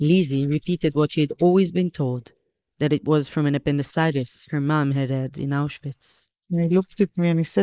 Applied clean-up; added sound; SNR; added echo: neural mask model Resemble Enhance denoiser.